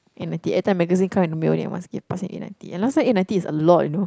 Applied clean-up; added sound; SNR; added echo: none; none; none; none.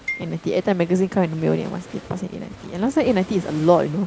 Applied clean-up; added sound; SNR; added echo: none; Marimba, xylophone + Waves, surf; 16 dB; none.